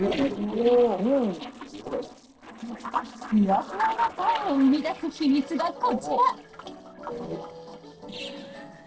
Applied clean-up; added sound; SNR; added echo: neural separator model SepFormer DNS4.